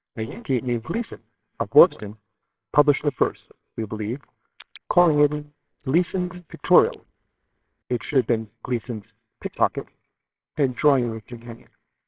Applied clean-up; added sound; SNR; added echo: neural separator model SepFormer WHAMR!.